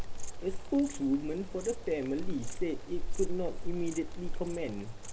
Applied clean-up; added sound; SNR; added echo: none; Insect; -1 dB; none.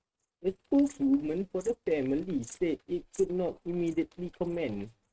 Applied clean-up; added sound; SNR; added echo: neural mask model RNNoise.